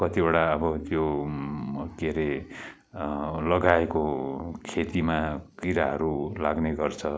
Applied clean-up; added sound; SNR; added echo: none; none; none; none.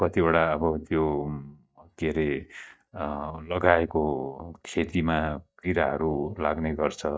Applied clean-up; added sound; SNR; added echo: neural mask model DeepFilterNet 3.